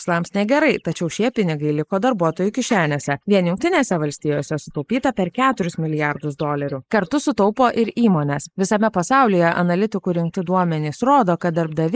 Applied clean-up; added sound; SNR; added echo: neural mask model Resemble Enhance denoiser.